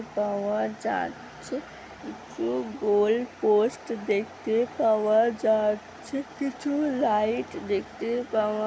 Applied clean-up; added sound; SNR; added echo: none; none; none; none.